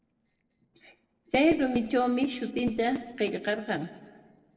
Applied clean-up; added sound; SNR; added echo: neural separator model SepFormer DNS4.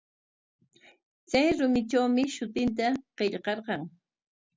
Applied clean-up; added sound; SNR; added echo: none; none; none; none.